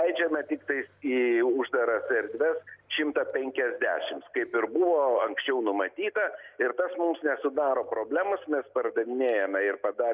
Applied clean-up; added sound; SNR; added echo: none; none; none; none.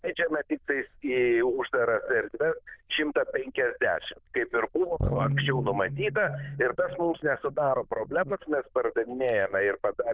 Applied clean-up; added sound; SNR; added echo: neural diffusion model UNIVERSE++.